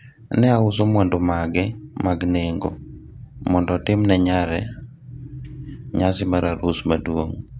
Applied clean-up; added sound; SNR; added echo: none; none; none; none.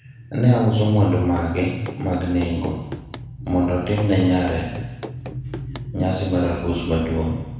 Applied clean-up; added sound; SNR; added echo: none; Run; 16 dB; reverberation time 1.0 s.